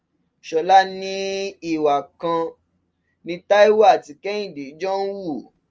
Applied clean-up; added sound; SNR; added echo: none; none; none; none.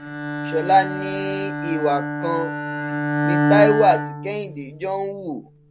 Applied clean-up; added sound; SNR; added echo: none; Bowed string instrument; 2 dB; none.